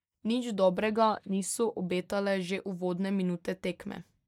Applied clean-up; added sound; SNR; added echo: neural mask model DeepFilterNet 3.